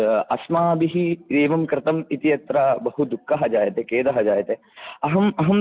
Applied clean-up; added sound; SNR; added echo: none; none; none; none.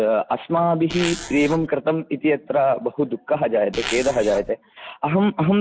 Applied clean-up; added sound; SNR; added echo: none; Zipper (clothing); 10 dB; none.